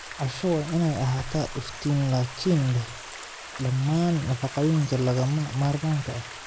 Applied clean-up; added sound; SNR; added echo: none; Stream; 14 dB; none.